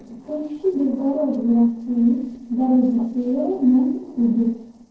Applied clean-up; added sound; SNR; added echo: neural separator model SepFormer DNS4.